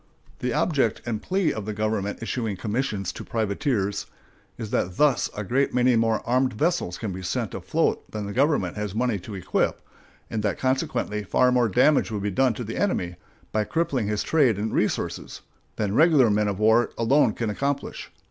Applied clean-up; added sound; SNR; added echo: none; none; none; none.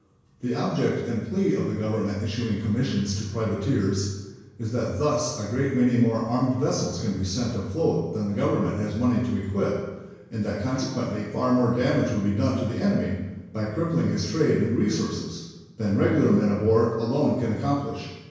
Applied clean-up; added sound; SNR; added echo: none; none; none; reverberation time 1.0 s.